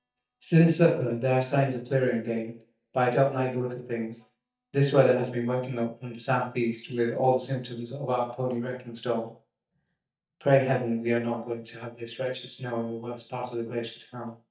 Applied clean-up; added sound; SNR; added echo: neural mask model DeepFilterNet 3.